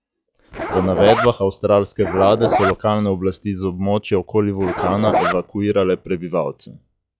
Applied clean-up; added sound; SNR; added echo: classical method log-MMSE.